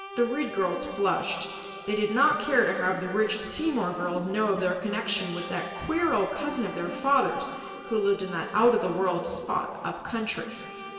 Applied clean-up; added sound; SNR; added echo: none; Bowed string instrument; 16 dB; reverberation time 2.5 s.